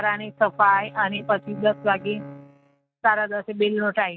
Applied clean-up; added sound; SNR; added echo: neural mask model RNNoise.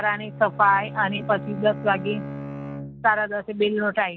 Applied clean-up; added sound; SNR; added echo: none; Bowed string instrument; 12 dB; none.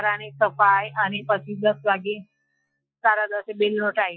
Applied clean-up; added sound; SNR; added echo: classical method Wiener filter.